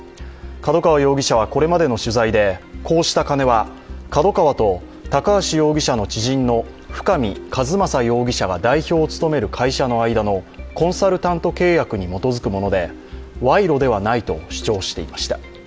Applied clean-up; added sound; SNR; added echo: none; none; none; none.